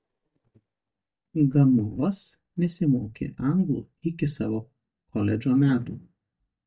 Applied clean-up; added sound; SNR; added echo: neural mask model DeepFilterNet 3.